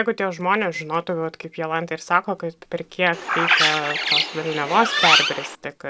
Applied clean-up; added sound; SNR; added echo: none; Bird; -3 dB; none.